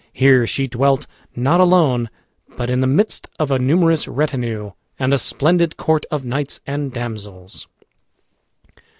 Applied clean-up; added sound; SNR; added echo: none; none; none; none.